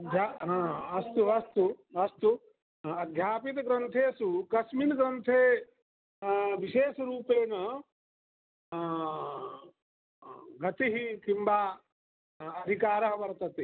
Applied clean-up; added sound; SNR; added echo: none; none; none; none.